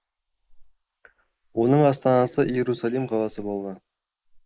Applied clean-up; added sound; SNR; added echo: neural mask model Resemble Enhance denoiser.